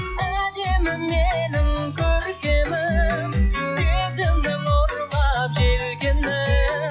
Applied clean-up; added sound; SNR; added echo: classical method log-MMSE.